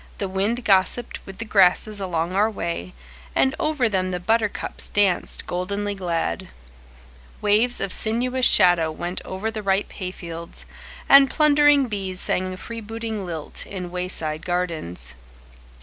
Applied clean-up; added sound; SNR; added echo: none; none; none; none.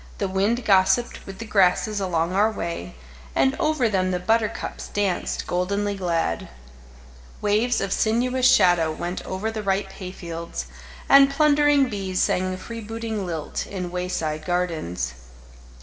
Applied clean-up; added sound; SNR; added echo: none; none; none; reverberation time 2.3 s.